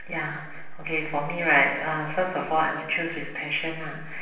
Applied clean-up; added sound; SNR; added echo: none; none; none; reverberation time 0.9 s.